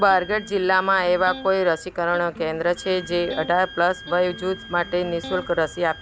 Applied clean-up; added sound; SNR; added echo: none; Wind instrument, woodwind instrument + Electric guitar; 16 dB; none.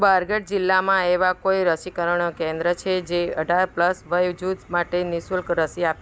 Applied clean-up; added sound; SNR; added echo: none; none; none; none.